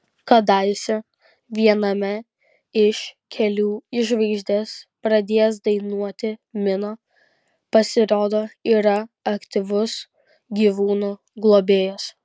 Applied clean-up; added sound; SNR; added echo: none; none; none; none.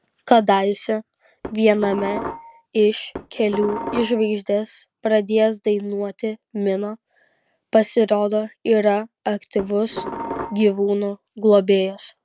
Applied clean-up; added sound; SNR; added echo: none; Dishes, pots, and pans; 10 dB; none.